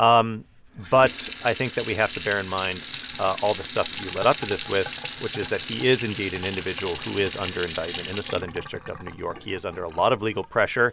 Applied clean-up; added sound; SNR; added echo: none; Sink (filling or washing) / Water tap, faucet; 4 dB; none.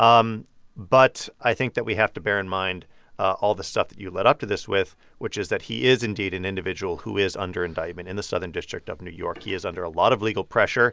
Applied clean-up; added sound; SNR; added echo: none; none; none; none.